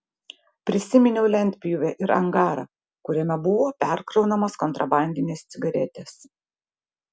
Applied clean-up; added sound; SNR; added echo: none; none; none; none.